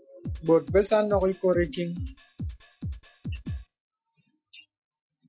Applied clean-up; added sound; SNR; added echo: classical method log-MMSE.